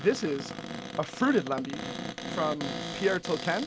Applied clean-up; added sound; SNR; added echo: none; Cupboard open or close; 7 dB; none.